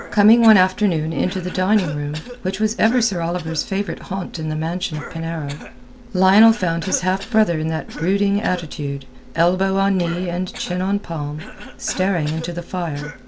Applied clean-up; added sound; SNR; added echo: none; Cough + Brass instrument; 17 dB; none.